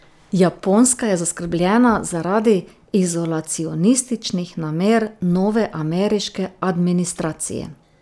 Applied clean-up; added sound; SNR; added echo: none; none; none; none.